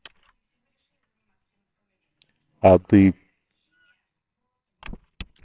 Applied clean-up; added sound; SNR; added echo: neural separator model SepFormer WHAMR!.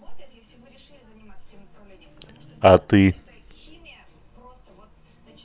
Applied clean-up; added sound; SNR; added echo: none; none; none; none.